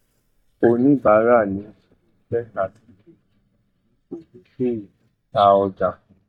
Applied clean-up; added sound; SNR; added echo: neural mask model DeepFilterNet 3.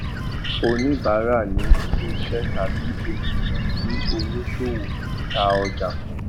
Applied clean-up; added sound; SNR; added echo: none; Bird; -3 dB; none.